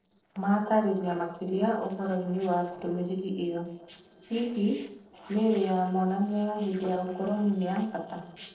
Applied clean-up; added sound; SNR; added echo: neural separator model SepFormer DNS4.